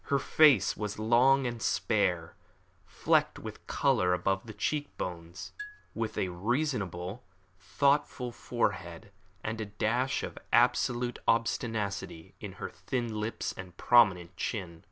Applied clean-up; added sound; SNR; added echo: none; Marimba, xylophone; 19 dB; none.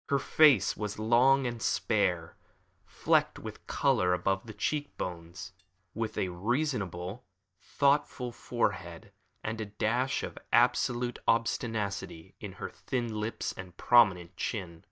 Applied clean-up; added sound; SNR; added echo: neural mask model DeepFilterNet 3.